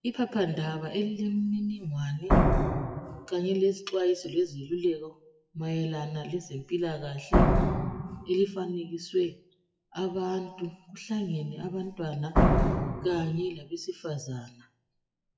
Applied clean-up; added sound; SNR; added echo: classical method WPE with log-MMSE.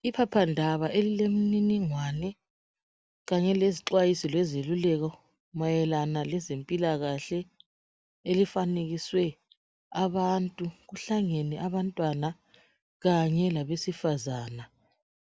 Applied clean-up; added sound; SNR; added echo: none; none; none; none.